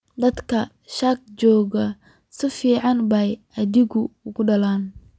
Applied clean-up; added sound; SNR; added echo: none; none; none; none.